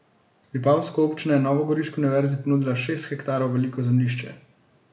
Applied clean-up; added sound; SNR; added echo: none; none; none; none.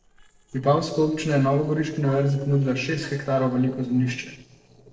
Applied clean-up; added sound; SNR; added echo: neural separator model SepFormer DNS4.